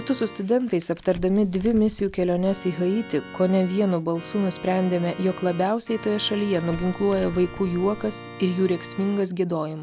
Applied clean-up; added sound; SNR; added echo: none; Crumpling, crinkling + Organ; 15 dB; none.